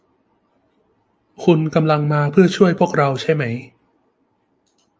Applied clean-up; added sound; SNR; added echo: none; none; none; none.